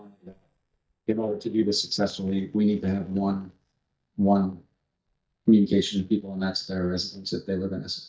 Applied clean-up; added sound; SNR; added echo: neural mask model DeepFilterNet 3.